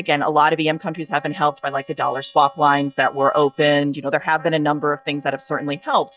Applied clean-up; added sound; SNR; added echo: neural mask model DeepFilterNet 3.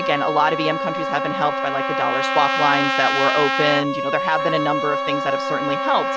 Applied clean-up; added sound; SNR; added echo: none; Trumpet + Bowed string instrument; 0 dB; none.